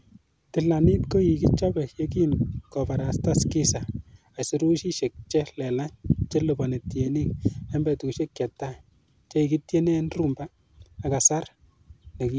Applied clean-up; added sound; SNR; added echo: none; none; none; none.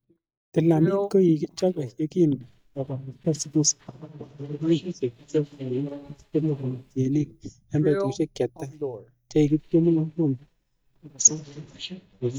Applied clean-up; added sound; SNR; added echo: neural mask model DeepFilterNet 3.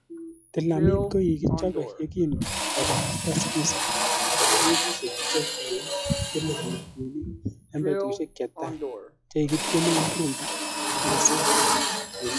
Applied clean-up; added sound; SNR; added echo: classical method log-MMSE.